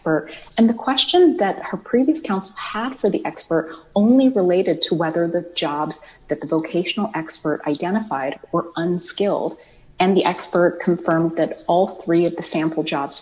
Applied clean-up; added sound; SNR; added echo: none; none; none; none.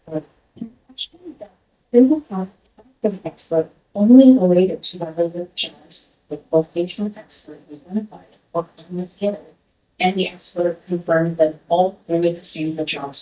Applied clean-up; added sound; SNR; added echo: neural mask model DeepFilterNet 3.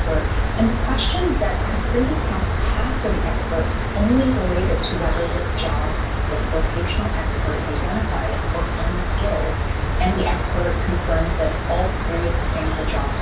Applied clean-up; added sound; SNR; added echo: none; Cricket; -4 dB; reverberation time 0.2 s.